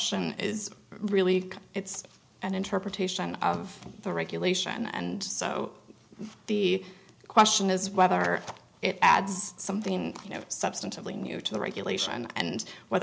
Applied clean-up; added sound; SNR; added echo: none; none; none; none.